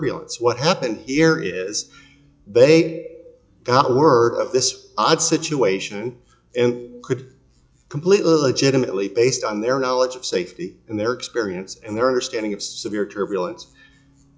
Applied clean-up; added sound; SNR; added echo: classical method log-MMSE.